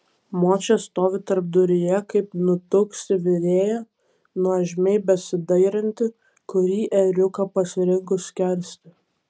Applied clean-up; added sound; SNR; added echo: none; none; none; none.